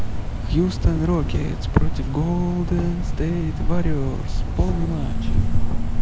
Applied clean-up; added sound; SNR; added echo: none; Cricket; -3 dB; none.